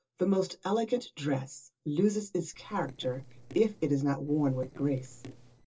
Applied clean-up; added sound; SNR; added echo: neural separator model SepFormer DNS4.